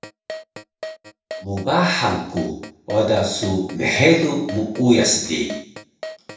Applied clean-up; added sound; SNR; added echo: none; Keyboard (musical); 15 dB; reverberation time 0.7 s.